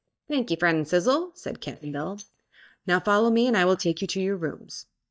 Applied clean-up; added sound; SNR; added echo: neural mask model DeepFilterNet 3.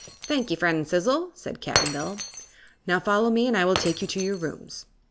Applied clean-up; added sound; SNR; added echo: none; Shatter; 8 dB; none.